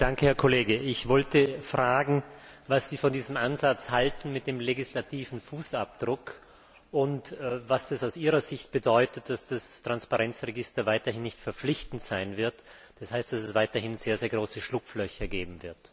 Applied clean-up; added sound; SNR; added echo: none; none; none; none.